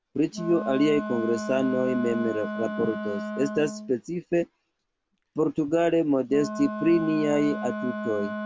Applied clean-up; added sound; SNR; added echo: none; Wind instrument, woodwind instrument; 8 dB; none.